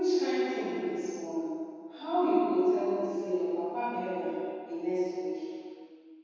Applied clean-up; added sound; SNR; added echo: none; none; none; reverberation time 2.2 s.